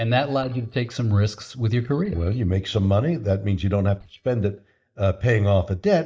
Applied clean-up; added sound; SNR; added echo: neural mask model DeepFilterNet 3.